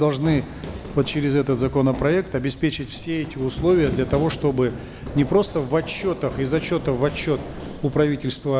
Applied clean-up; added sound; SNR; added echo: none; Run; 12 dB; none.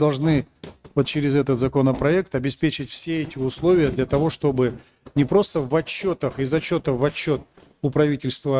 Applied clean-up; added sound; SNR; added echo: neural mask model RNNoise.